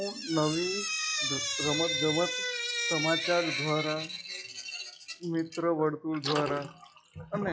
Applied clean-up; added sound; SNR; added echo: classical method log-MMSE.